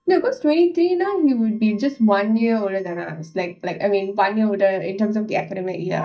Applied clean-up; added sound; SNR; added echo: neural mask model DeepFilterNet 3.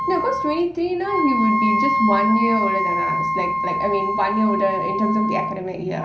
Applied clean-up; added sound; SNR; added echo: none; Wind instrument, woodwind instrument; 0 dB; reverberation time 0.6 s.